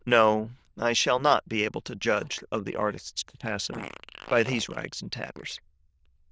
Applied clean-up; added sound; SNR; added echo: neural diffusion model UNIVERSE++.